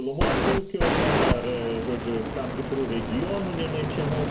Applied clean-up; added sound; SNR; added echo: none; Fire; -2 dB; reverberation time 0.5 s.